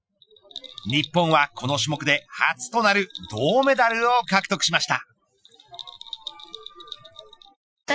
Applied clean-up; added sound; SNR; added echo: classical method Wiener filter.